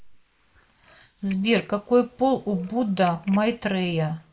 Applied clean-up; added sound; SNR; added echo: neural mask model Resemble Enhance denoiser.